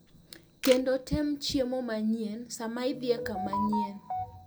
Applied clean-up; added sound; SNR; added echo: none; Camera; 13 dB; none.